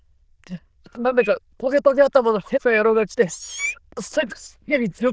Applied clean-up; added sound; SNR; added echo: neural diffusion model UNIVERSE++.